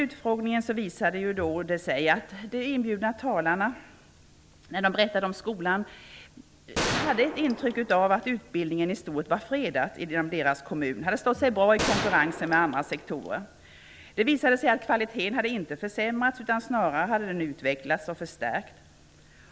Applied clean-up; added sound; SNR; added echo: none; Gunshot, gunfire; 6 dB; none.